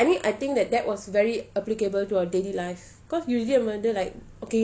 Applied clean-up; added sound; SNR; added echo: none; none; none; none.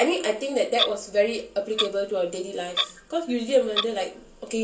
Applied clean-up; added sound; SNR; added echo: none; Clock; 8 dB; reverberation time 0.2 s.